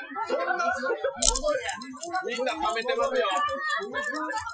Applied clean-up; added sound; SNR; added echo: classical method Wiener filter.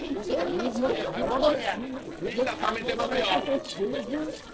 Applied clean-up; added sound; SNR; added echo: neural separator model SepFormer DNS4.